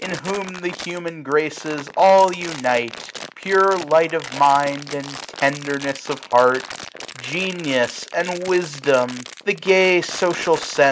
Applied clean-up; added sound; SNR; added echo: none; Crumpling, crinkling; 15 dB; none.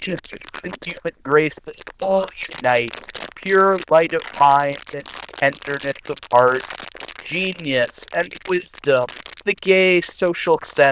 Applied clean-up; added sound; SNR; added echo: neural diffusion model UNIVERSE++.